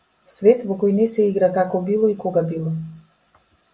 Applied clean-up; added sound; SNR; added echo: none; none; none; none.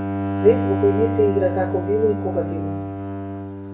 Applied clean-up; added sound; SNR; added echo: none; Bowed string instrument; 2 dB; reverberation time 0.3 s.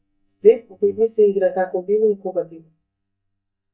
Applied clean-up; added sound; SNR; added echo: neural mask model DeepFilterNet 3.